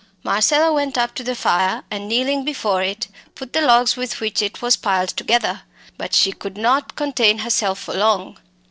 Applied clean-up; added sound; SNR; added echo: neural separator model SepFormer DNS4.